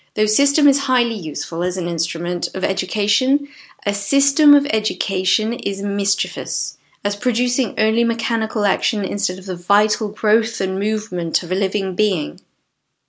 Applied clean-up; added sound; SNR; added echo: none; none; none; none.